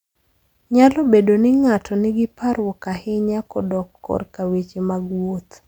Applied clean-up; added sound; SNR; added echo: none; none; none; none.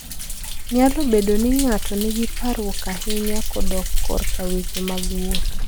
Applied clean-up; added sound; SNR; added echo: none; Thunder; -2 dB; none.